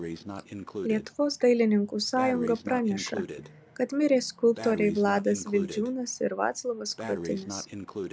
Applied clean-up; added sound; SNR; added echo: none; Breathing; 11 dB; none.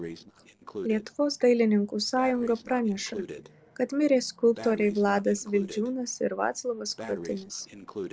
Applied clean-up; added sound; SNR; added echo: neural separator model SepFormer DNS4.